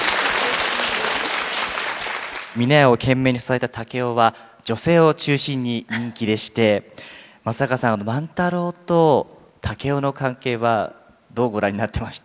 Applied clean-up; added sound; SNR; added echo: none; none; none; none.